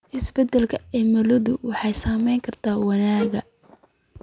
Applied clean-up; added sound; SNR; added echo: none; Wind instrument, woodwind instrument; 10 dB; none.